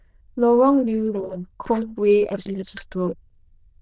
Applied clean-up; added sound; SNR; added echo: neural diffusion model UNIVERSE++.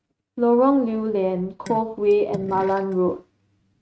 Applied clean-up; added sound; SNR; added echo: neural mask model RNNoise.